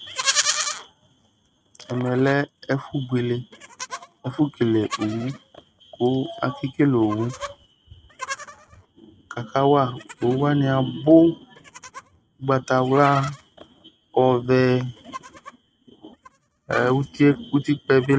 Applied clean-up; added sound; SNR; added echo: neural mask model RNNoise.